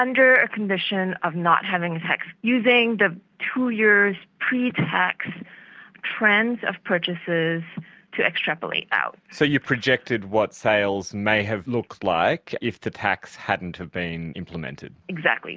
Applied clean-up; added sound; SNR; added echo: none; none; none; none.